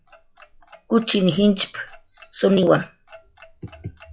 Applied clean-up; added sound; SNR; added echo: classical method log-MMSE.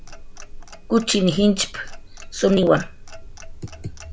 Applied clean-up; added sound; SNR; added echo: none; Clock; 13 dB; none.